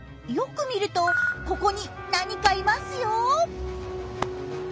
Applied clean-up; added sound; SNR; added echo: none; Wind instrument, woodwind instrument + Hands; 13 dB; none.